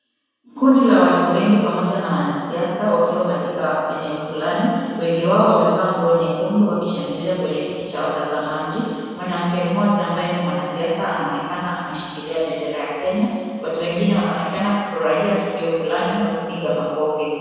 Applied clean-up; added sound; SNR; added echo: none; none; none; reverberation time 1.9 s.